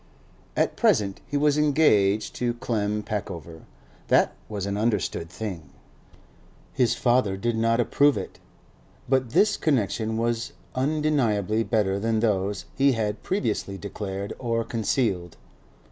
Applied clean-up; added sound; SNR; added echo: none; none; none; none.